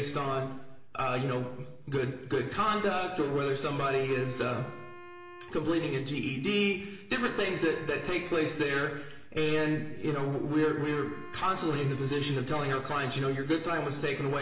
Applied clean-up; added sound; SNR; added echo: none; Wind instrument, woodwind instrument; 19 dB; reverberation time 0.9 s.